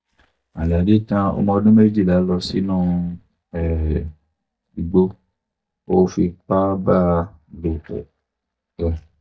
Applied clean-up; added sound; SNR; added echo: neural mask model DeepFilterNet 3.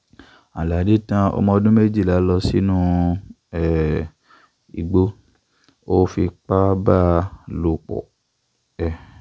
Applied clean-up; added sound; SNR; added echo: none; none; none; none.